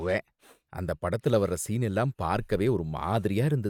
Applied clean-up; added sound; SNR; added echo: neural mask model RNNoise.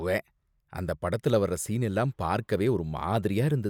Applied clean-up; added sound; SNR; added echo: none; none; none; none.